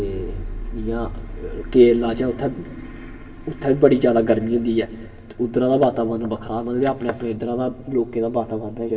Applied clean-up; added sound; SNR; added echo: none; none; none; reverberation time 1.7 s.